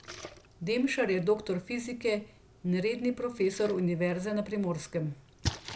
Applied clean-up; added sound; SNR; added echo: none; Splash, splatter; 14 dB; none.